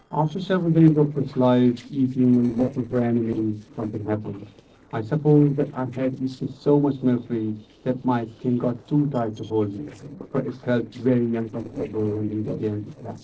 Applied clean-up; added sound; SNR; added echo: neural separator model SepFormer DNS4.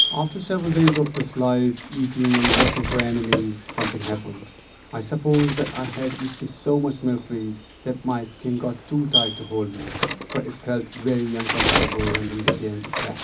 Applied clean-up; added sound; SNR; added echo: none; Bird; 2 dB; reverberation time 0.4 s.